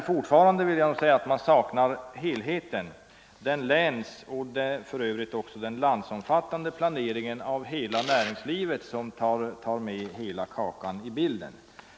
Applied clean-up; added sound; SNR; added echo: none; none; none; none.